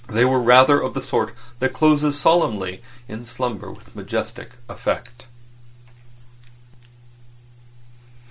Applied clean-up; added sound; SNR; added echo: none; none; none; none.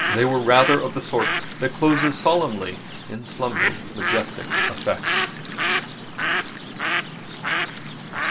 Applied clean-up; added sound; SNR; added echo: none; Bird; 2 dB; none.